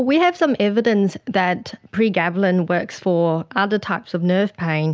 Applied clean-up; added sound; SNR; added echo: none; none; none; none.